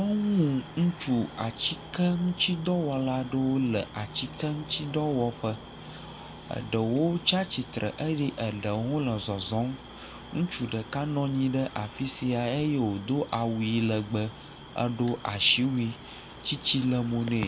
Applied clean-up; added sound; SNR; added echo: none; Cricket; 16 dB; none.